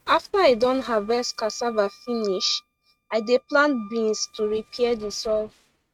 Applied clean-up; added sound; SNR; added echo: neural mask model RNNoise.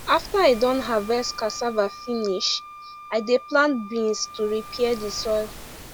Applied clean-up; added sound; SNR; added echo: none; Wind instrument, woodwind instrument + Waves, surf; 15 dB; none.